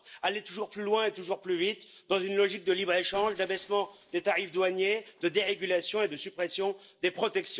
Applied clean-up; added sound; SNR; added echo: neural separator model SepFormer DNS4.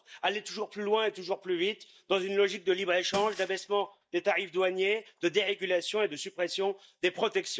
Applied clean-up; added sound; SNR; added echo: neural mask model DeepFilterNet 3.